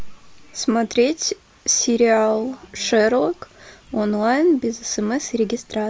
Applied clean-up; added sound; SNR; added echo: none; none; none; none.